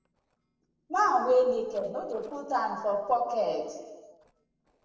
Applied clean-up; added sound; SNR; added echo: neural separator model SepFormer DNS4.